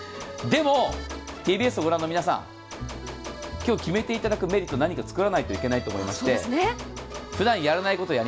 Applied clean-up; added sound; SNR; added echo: none; Gunshot, gunfire; 15 dB; none.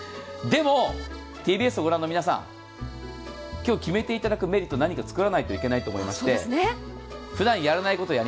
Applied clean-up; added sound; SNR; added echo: none; none; none; none.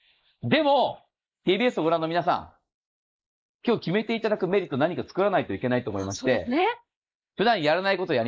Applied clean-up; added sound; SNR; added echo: neural mask model Resemble Enhance denoiser.